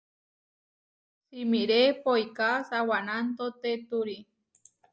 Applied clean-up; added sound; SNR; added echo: none; none; none; none.